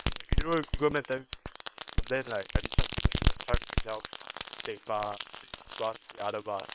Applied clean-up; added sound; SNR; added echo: neural separator model SepFormer WHAM!.